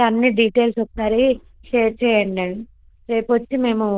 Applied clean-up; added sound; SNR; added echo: neural diffusion model UNIVERSE++.